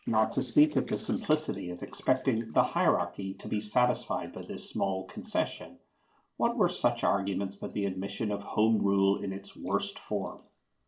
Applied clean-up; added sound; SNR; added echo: neural separator model SepFormer DNS4.